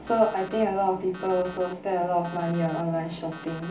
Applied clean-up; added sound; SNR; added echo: none; Alarm; 19 dB; reverberation time 0.4 s.